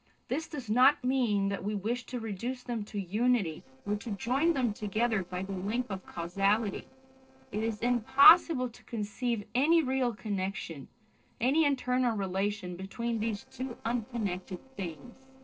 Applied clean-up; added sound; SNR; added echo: neural separator model SepFormer DNS4.